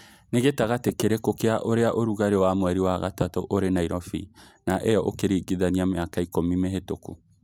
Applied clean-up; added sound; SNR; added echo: none; none; none; none.